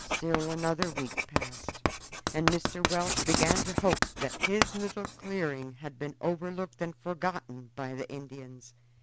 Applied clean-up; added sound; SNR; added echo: none; Writing; 0 dB; none.